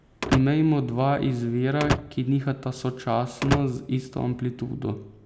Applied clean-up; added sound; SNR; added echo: none; Slam / Wood; 7 dB; none.